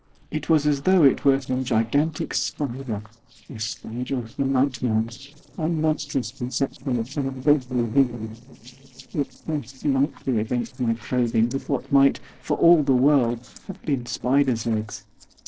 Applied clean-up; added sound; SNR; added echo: neural separator model SepFormer DNS4.